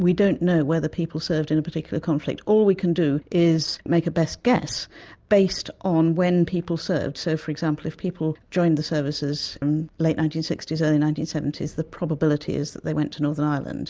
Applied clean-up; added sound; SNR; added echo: none; none; none; none.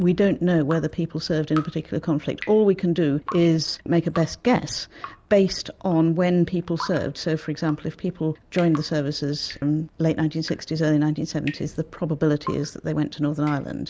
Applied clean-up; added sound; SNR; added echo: none; Drip; 20 dB; none.